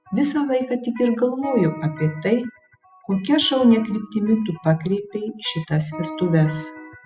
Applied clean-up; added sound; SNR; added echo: classical method spectral subtraction.